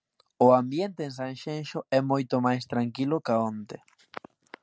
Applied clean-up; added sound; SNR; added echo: none; none; none; none.